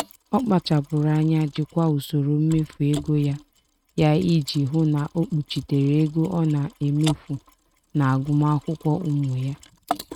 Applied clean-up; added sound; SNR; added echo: neural mask model RNNoise.